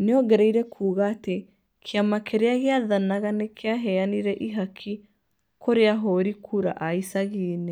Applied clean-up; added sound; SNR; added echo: none; none; none; none.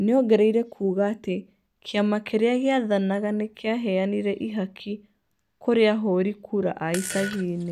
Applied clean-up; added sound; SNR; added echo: none; Fart; 11 dB; none.